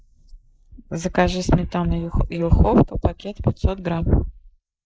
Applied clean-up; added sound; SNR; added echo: neural mask model Resemble Enhance denoiser.